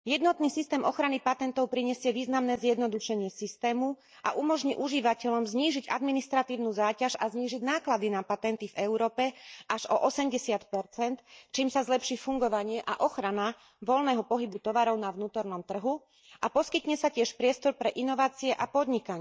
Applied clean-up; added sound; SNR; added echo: neural mask model DeepFilterNet 3.